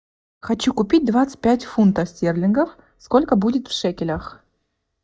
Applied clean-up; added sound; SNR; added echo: neural mask model DeepFilterNet 3.